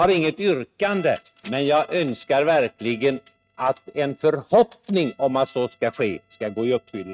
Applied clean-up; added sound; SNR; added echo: neural mask model RNNoise.